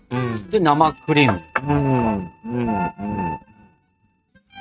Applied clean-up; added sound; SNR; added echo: neural mask model RNNoise.